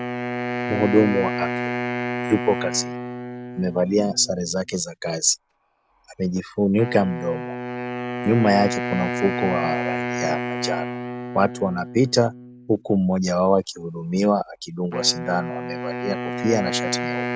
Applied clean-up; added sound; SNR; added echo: none; Wind instrument, woodwind instrument; 6 dB; none.